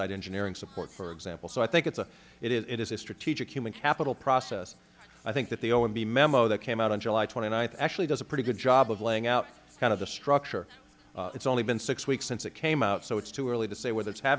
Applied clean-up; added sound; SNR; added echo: none; none; none; none.